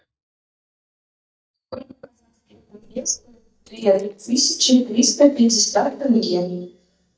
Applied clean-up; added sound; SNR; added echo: neural mask model DeepFilterNet 3.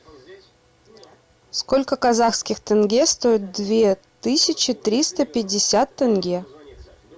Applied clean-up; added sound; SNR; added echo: none; none; none; none.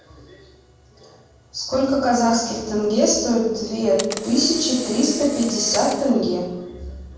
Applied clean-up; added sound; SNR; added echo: none; Camera; 14 dB; reverberation time 1.2 s.